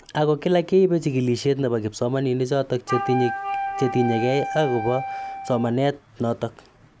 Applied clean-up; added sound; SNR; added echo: none; Wind instrument, woodwind instrument; 6 dB; none.